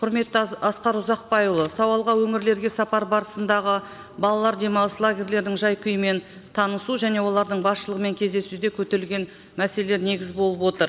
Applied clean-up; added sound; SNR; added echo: none; none; none; none.